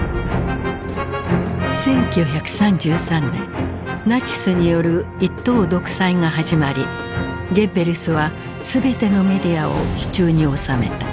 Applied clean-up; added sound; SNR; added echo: none; Guitar / Drum; 20 dB; none.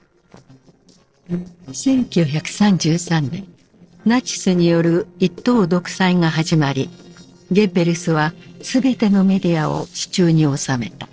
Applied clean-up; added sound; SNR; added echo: neural separator model SepFormer DNS4.